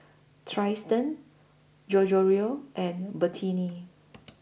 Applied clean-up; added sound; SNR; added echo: none; none; none; none.